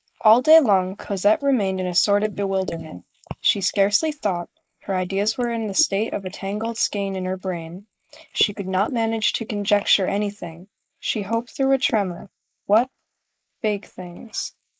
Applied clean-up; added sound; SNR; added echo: neural mask model Resemble Enhance denoiser.